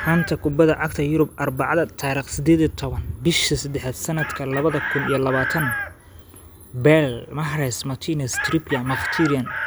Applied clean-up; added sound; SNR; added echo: none; Chicken, rooster; 10 dB; none.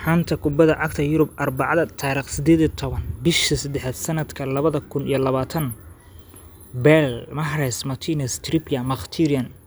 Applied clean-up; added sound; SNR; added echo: none; none; none; none.